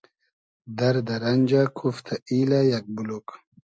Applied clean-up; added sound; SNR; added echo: none; none; none; none.